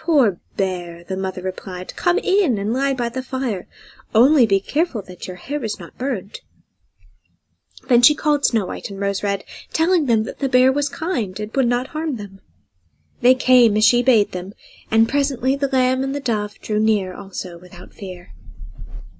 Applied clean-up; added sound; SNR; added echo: none; none; none; none.